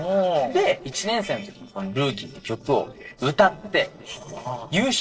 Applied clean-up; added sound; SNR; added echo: neural separator model SepFormer DNS4.